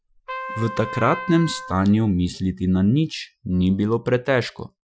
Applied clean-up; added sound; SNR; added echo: classical method Wiener filter.